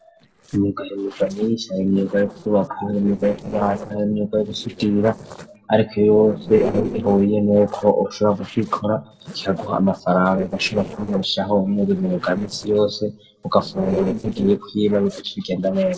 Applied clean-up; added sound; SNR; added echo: neural separator model SepFormer DNS4.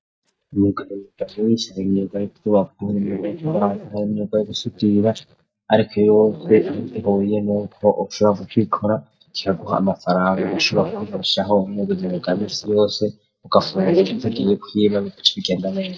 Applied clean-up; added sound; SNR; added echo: neural mask model DeepFilterNet 3.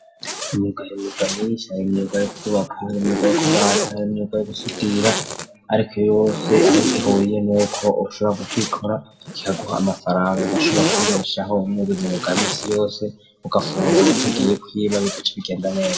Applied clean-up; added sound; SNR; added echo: none; Zipper (clothing); 2 dB; reverberation time 0.4 s.